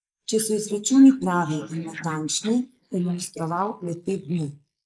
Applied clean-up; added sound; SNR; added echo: neural mask model Resemble Enhance denoiser.